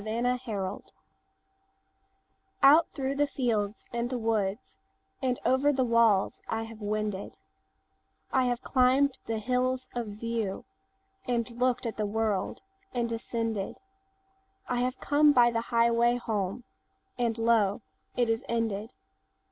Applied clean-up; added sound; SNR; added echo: none; none; none; none.